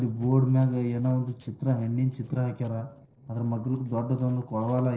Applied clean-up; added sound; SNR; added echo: neural separator model SepFormer DNS4.